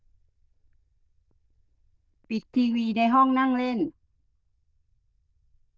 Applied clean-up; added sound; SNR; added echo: neural diffusion model UNIVERSE++.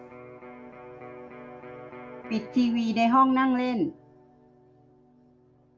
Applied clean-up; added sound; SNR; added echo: none; Electric guitar; 17 dB; none.